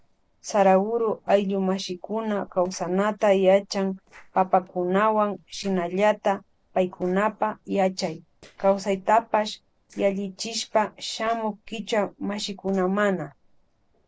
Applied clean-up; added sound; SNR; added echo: neural separator model SepFormer DNS4.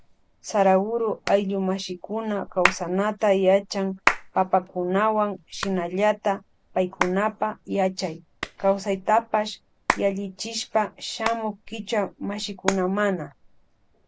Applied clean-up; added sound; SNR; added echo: none; Hands; 9 dB; none.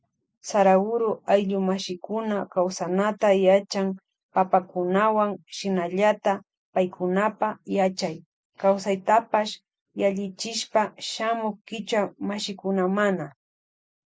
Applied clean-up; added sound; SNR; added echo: none; none; none; none.